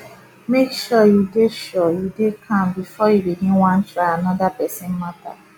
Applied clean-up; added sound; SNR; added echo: none; none; none; none.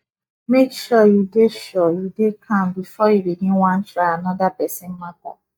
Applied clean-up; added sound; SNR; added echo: neural mask model DeepFilterNet 3.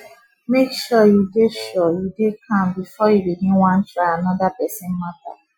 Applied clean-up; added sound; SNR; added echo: classical method Wiener filter.